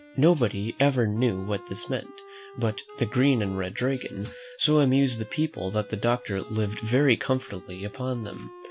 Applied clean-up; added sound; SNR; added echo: none; Wind instrument, woodwind instrument; 20 dB; none.